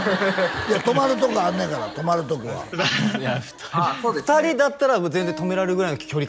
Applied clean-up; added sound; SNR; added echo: none; Acoustic guitar; 18 dB; none.